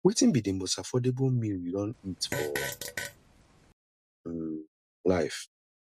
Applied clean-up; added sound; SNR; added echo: none; Fart; 8 dB; none.